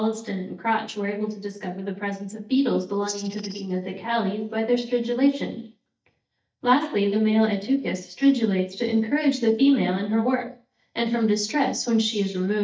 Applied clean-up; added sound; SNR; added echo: neural mask model DeepFilterNet 3.